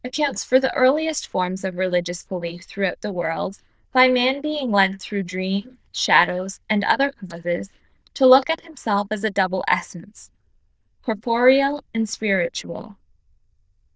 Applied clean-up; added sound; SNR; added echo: neural diffusion model UNIVERSE++.